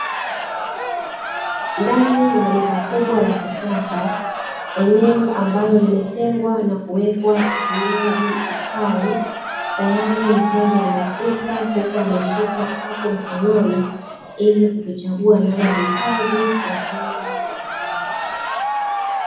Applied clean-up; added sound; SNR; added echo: none; Crowd; 5 dB; reverberation time 1.2 s.